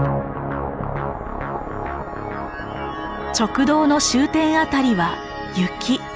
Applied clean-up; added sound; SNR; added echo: none; none; none; none.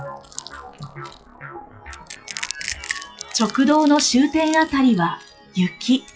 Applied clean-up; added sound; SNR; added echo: classical method WPE with log-MMSE.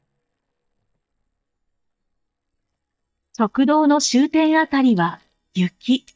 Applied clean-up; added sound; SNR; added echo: neural mask model DeepFilterNet 3.